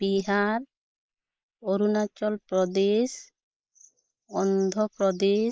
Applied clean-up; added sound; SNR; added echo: neural mask model Resemble Enhance denoiser.